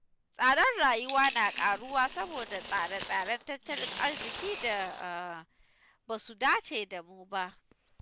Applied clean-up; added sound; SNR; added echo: none; Coin (dropping); -4 dB; none.